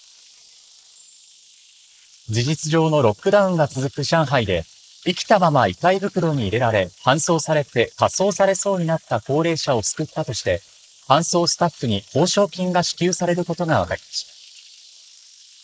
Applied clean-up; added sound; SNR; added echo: neural mask model Resemble Enhance denoiser.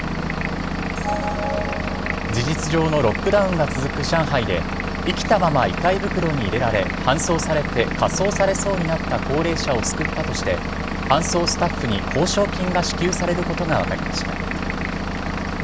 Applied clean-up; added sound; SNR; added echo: none; Engine / Vehicle; 2 dB; none.